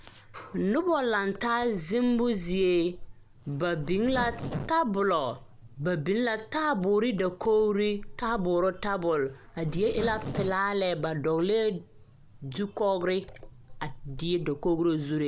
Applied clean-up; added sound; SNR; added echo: none; Zipper (clothing); 13 dB; none.